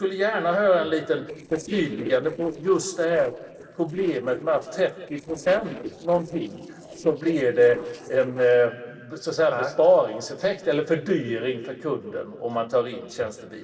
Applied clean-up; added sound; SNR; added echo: neural separator model SepFormer DNS4.